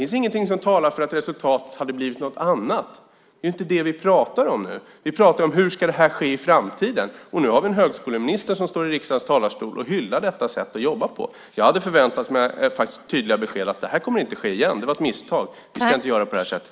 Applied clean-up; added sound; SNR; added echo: none; none; none; none.